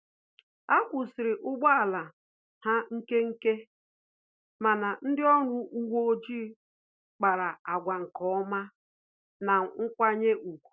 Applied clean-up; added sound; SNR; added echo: none; none; none; none.